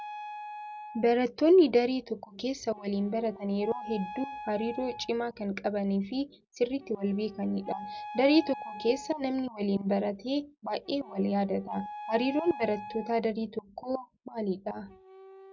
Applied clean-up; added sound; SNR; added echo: none; Wind instrument, woodwind instrument; 15 dB; none.